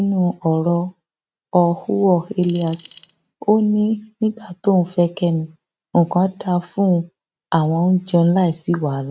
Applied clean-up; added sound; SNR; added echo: neural mask model RNNoise.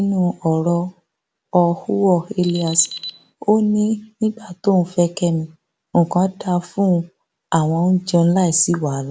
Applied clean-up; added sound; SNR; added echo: none; Alarm; 17 dB; none.